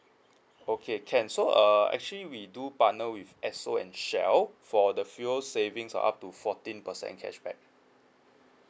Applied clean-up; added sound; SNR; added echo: none; none; none; none.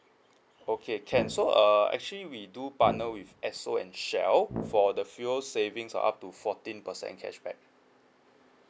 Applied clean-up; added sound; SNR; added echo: none; Brass instrument; 9 dB; none.